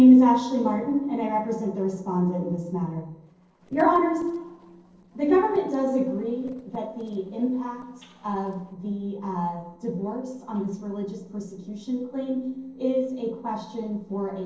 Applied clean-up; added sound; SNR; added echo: neural separator model SepFormer DNS4.